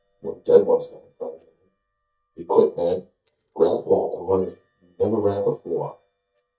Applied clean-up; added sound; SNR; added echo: neural mask model DeepFilterNet 3.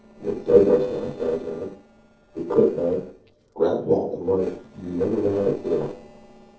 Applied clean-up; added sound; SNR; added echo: neural separator model SepFormer DNS4.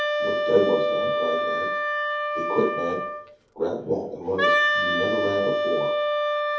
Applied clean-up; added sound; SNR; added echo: none; Wind instrument, woodwind instrument; -4 dB; reverberation time 0.5 s.